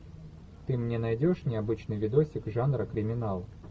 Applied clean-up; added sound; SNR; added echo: none; none; none; none.